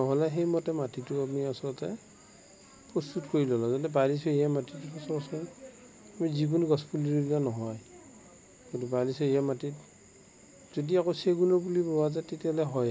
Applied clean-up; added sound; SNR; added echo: none; none; none; none.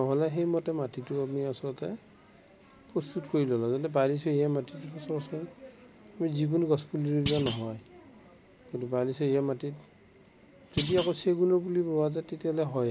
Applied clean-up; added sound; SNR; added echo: none; Thump, thud; 6 dB; none.